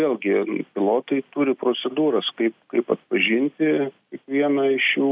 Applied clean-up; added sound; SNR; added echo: none; none; none; none.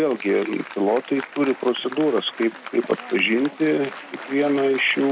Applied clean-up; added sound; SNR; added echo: none; Applause; 15 dB; none.